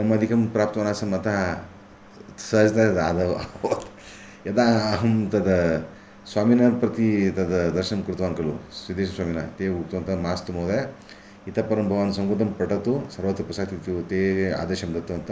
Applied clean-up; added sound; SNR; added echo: none; none; none; none.